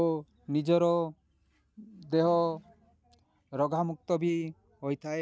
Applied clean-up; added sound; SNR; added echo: none; none; none; none.